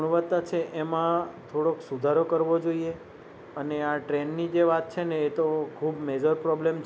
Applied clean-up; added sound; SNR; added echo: none; none; none; none.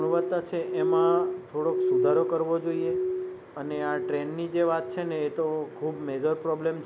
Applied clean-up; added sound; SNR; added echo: none; Glass; 1 dB; none.